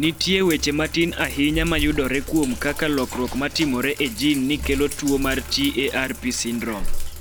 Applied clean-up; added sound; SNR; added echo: none; Sink (filling or washing); 7 dB; none.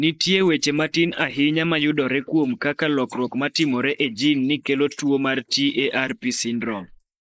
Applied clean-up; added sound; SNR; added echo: neural mask model Resemble Enhance denoiser.